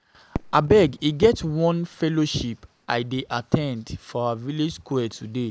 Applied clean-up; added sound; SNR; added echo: none; Fireworks; 20 dB; none.